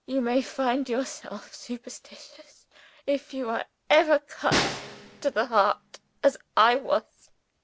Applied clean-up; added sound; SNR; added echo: none; Snare drum; 7 dB; none.